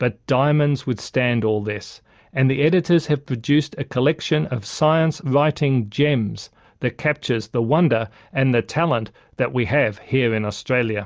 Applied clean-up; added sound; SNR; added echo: none; none; none; none.